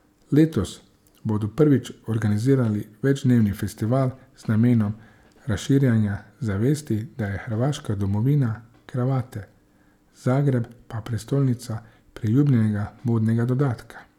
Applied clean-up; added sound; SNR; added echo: none; none; none; none.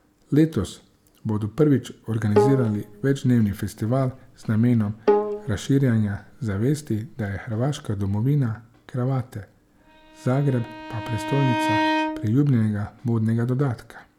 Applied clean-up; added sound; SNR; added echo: none; Bowed string instrument + Bowed string instrument; 4 dB; none.